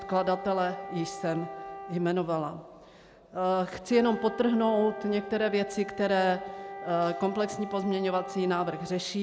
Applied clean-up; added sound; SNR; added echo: none; Wind instrument, woodwind instrument; 13 dB; none.